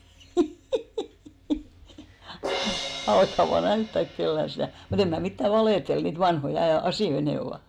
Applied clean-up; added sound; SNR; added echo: none; Crash cymbal; 14 dB; none.